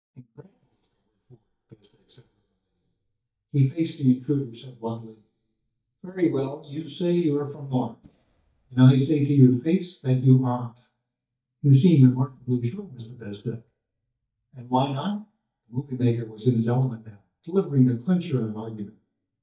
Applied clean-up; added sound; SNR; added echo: neural mask model DeepFilterNet 3.